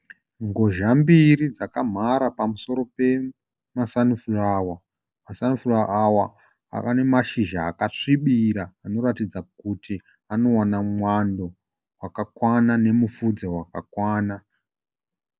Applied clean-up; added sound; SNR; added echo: none; none; none; none.